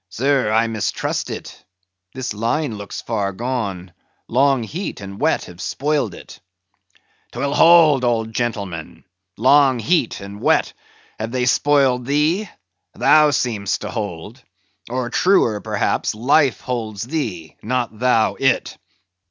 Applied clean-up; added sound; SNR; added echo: none; none; none; none.